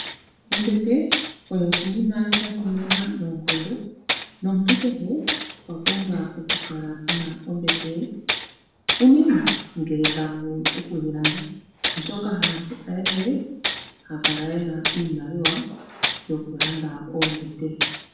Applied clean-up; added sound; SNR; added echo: none; Tools; 3 dB; reverberation time 0.7 s.